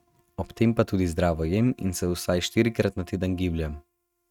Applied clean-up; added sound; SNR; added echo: neural mask model RNNoise.